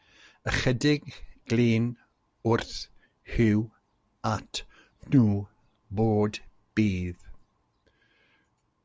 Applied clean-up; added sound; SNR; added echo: none; none; none; none.